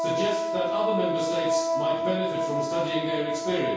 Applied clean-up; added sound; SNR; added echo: none; Wind instrument, woodwind instrument; -3 dB; reverberation time 0.6 s.